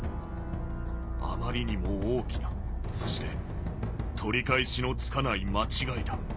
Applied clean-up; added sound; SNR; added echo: none; none; none; none.